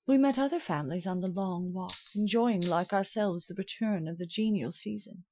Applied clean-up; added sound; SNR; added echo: classical method Wiener filter.